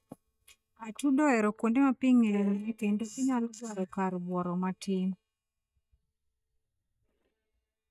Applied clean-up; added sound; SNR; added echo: neural mask model DeepFilterNet 3.